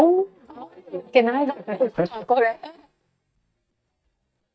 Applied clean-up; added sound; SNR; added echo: neural mask model DeepFilterNet 3.